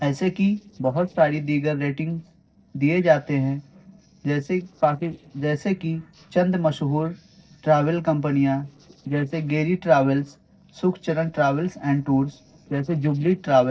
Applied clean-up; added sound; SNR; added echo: neural separator model SepFormer DNS4.